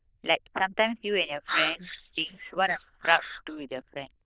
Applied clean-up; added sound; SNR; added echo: neural diffusion model UNIVERSE++.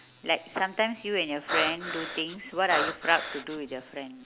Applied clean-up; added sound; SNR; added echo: none; Breathing; 3 dB; none.